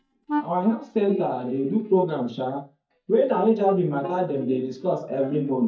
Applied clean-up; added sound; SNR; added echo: neural mask model DeepFilterNet 3.